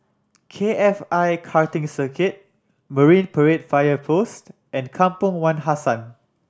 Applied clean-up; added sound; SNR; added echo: none; none; none; none.